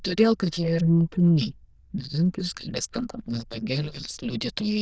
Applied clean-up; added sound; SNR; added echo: neural diffusion model UNIVERSE++.